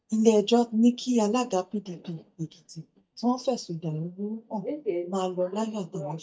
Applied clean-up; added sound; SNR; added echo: neural mask model DeepFilterNet 3.